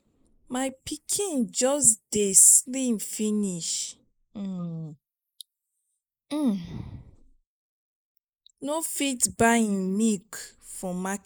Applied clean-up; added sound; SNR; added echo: neural mask model Resemble Enhance denoiser.